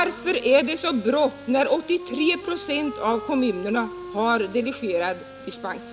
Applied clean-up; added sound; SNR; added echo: none; Wind instrument, woodwind instrument; 15 dB; none.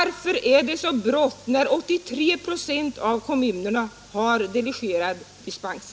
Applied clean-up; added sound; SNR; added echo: none; none; none; none.